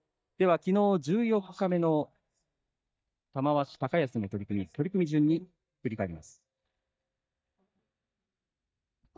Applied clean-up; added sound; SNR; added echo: neural mask model DeepFilterNet 3.